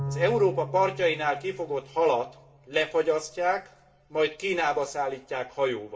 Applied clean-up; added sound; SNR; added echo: none; Bowed string instrument; 14 dB; reverberation time 0.4 s.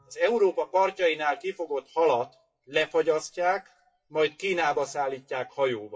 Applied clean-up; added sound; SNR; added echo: classical method WPE with log-MMSE.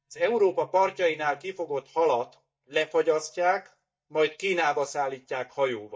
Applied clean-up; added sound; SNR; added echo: neural mask model DeepFilterNet 3.